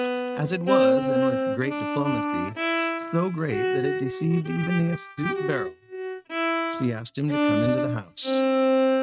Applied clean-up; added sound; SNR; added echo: neural mask model RNNoise.